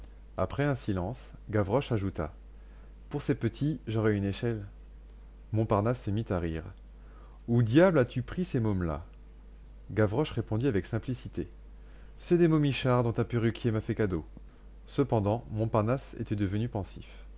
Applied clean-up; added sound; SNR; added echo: none; none; none; none.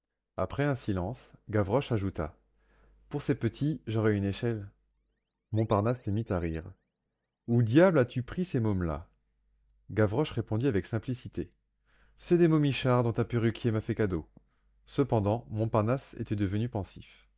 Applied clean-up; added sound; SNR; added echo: neural mask model DeepFilterNet 3.